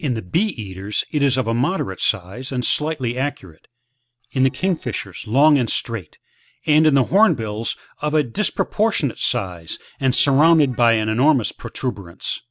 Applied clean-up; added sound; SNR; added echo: neural separator model SepFormer DNS4.